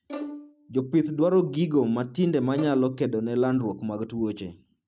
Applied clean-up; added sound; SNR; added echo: neural mask model RNNoise.